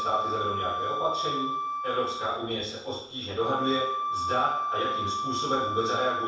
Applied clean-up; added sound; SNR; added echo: none; Wind instrument, woodwind instrument; 0 dB; reverberation time 0.7 s.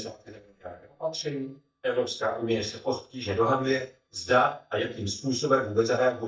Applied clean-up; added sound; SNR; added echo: neural mask model DeepFilterNet 3.